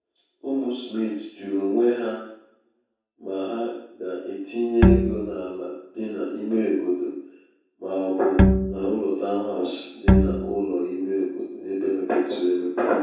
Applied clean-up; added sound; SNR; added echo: none; Bowed string instrument; -5 dB; reverberation time 0.7 s.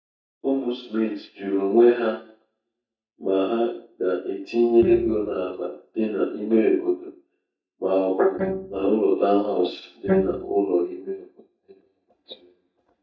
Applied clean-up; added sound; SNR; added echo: neural mask model DeepFilterNet 3.